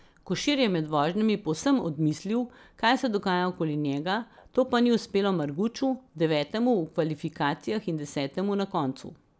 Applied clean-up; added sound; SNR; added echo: none; none; none; none.